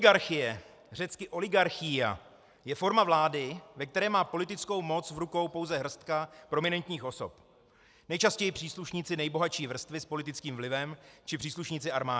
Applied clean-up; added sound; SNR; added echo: none; none; none; none.